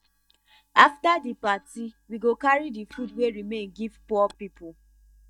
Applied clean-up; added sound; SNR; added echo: neural mask model DeepFilterNet 3.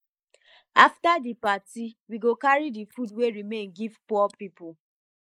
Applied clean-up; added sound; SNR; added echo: neural mask model Resemble Enhance denoiser.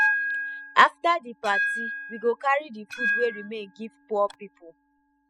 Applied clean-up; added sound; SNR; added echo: classical method spectral subtraction.